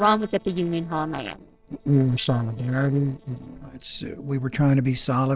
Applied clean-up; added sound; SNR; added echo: neural separator model SepFormer DNS4.